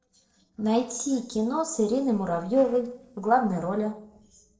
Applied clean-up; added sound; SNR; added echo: neural separator model SepFormer DNS4.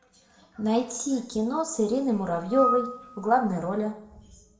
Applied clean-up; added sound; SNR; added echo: none; Screech / Glass; 4 dB; reverberation time 0.6 s.